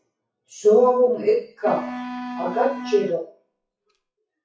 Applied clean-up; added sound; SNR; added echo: classical method WPE with log-MMSE.